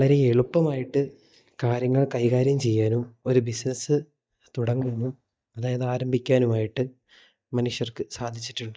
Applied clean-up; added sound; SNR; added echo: neural mask model DeepFilterNet 3.